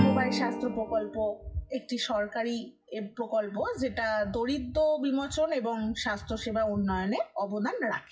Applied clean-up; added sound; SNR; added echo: classical method WPE with log-MMSE.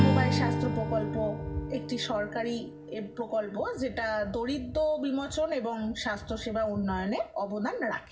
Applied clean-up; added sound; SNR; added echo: none; Strum; 3 dB; reverberation time 0.4 s.